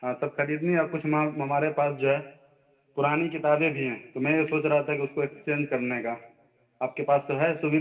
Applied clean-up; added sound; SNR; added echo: none; none; none; reverberation time 0.8 s.